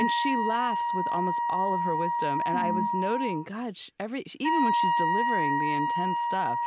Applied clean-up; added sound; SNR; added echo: none; Wind instrument, woodwind instrument; -4 dB; none.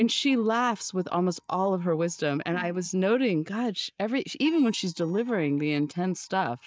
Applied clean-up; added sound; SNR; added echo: neural mask model DeepFilterNet 3.